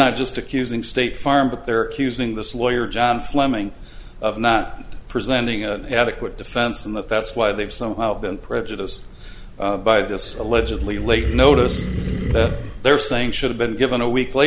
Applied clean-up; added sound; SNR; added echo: none; Animal; 3 dB; none.